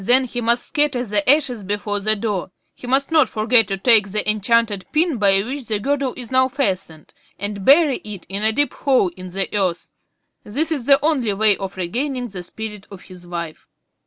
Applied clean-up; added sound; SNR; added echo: none; none; none; none.